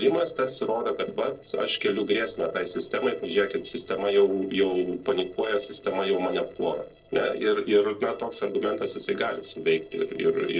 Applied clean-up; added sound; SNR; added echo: neural separator model SepFormer DNS4.